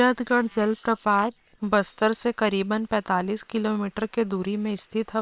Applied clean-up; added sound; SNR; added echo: neural separator model SepFormer WHAM!.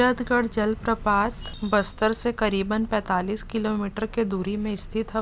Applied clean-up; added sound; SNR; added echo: none; none; none; none.